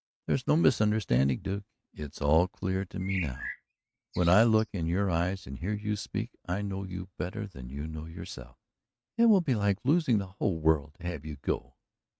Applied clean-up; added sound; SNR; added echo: neural mask model RNNoise.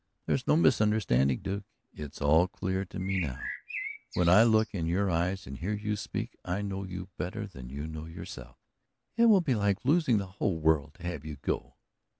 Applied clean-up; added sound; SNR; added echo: none; Bird; 11 dB; none.